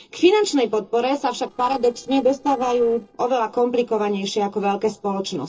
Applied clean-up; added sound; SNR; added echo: neural separator model SepFormer DNS4.